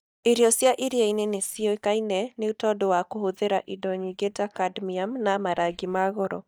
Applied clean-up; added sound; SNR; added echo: neural mask model DeepFilterNet 3.